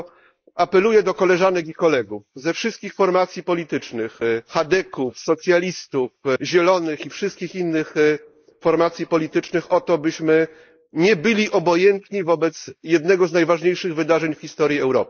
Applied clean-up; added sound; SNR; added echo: neural mask model Resemble Enhance denoiser.